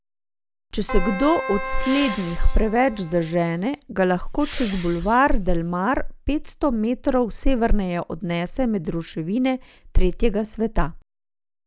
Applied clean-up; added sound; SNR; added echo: none; Keyboard (musical) + Respiratory sounds; 10 dB; none.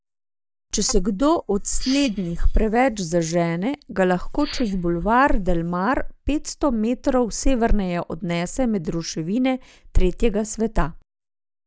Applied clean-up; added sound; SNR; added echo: neural mask model DeepFilterNet 3.